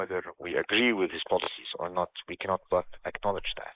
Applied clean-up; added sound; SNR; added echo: neural mask model Resemble Enhance denoiser.